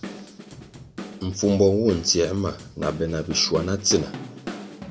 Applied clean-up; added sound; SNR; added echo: none; Drum / Drum kit; 13 dB; none.